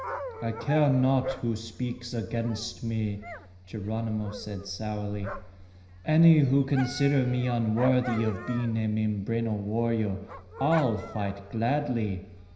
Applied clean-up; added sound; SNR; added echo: none; Dog; 14 dB; reverberation time 0.9 s.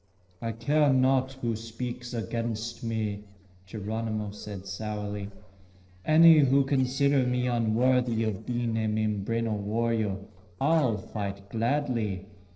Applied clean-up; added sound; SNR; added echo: neural separator model SepFormer DNS4.